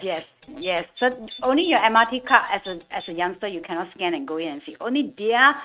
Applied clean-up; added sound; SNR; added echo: neural mask model RNNoise.